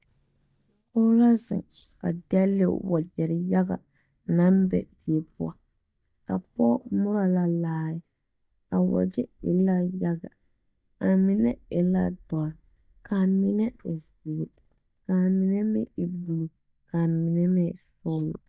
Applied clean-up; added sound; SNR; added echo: neural mask model DeepFilterNet 3.